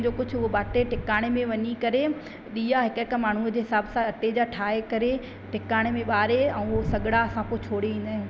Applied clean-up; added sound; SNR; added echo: none; Bowed string instrument; 16 dB; none.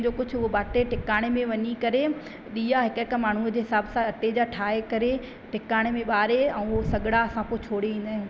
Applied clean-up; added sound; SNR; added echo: none; none; none; none.